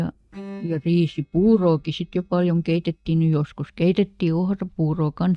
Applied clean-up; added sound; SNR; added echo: neural mask model DeepFilterNet 3.